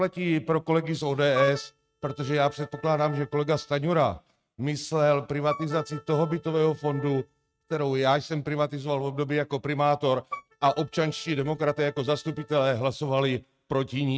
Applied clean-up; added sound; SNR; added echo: neural mask model RNNoise.